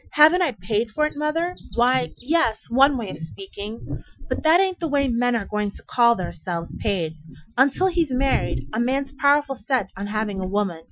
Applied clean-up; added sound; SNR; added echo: classical method Wiener filter.